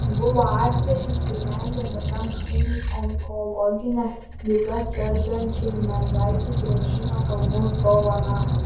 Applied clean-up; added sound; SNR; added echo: none; Squeak; -2 dB; reverberation time 0.6 s.